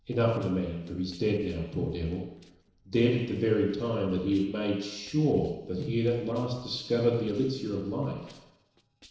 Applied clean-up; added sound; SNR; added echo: neural separator model SepFormer DNS4.